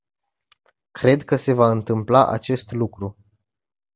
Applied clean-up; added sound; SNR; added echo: none; none; none; none.